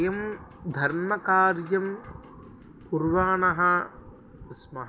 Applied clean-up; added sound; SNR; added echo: none; none; none; none.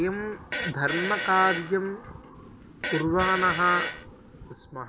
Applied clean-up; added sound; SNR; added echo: none; Fart; 6 dB; none.